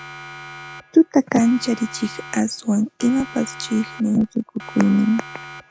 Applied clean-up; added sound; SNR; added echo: none; Siren; 17 dB; none.